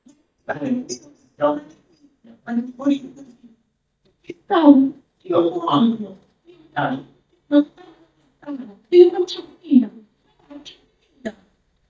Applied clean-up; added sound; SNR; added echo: neural mask model DeepFilterNet 3.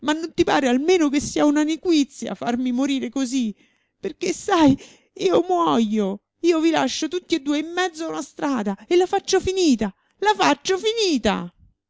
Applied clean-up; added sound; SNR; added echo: none; none; none; none.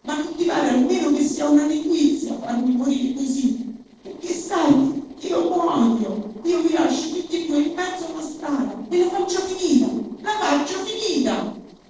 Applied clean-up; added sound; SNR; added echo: neural separator model SepFormer DNS4.